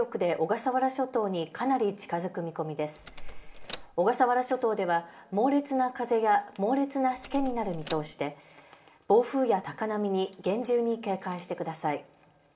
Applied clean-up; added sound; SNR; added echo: none; Door; 9 dB; reverberation time 0.8 s.